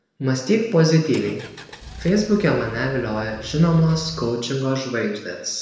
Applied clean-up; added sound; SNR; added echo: none; Engine; 19 dB; reverberation time 1.0 s.